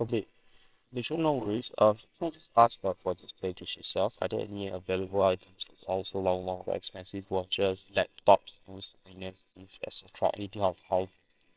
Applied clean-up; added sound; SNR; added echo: neural separator model SepFormer WHAMR!.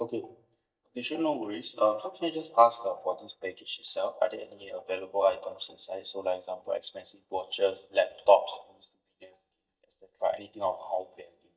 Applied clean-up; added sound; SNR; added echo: neural mask model DeepFilterNet 3.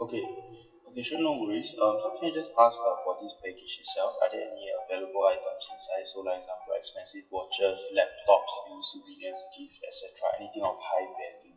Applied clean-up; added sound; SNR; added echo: classical method WPE with log-MMSE.